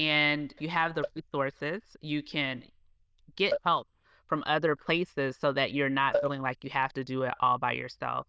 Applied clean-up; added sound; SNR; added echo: neural diffusion model UNIVERSE++.